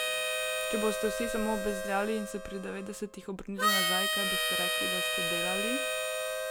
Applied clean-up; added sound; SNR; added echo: none; Harmonica; -4 dB; none.